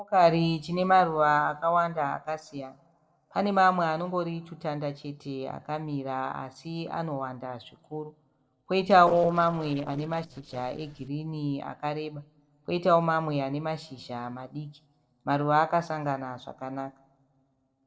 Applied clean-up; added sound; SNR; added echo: neural separator model SepFormer DNS4.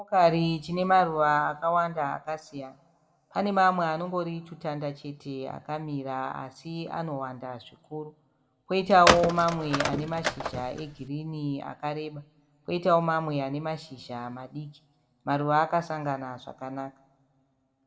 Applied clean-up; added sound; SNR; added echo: none; Telephone; 0 dB; reverberation time 1.6 s.